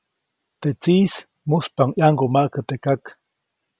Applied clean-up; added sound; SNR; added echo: none; none; none; none.